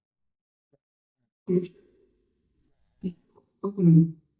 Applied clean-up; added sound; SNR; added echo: neural mask model DeepFilterNet 3.